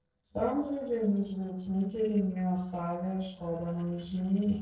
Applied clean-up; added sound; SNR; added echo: neural separator model SepFormer DNS4.